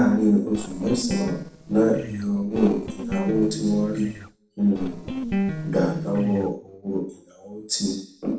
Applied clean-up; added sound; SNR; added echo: neural separator model SepFormer DNS4.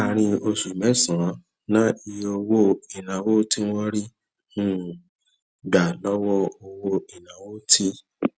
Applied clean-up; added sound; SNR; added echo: none; none; none; none.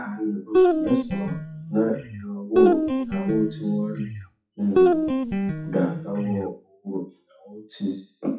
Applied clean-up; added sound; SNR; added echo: classical method WPE with log-MMSE.